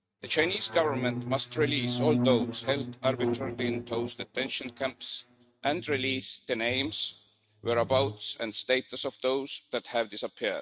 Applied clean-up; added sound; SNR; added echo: neural mask model RNNoise.